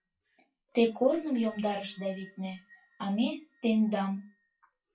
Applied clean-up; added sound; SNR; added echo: classical method WPE with log-MMSE.